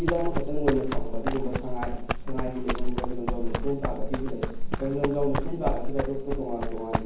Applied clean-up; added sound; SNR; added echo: none; Run; -4 dB; reverberation time 1.2 s.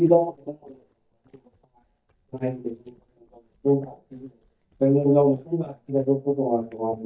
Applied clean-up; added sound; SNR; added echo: neural mask model DeepFilterNet 3.